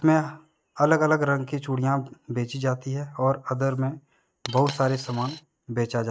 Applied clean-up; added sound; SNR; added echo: neural mask model RNNoise.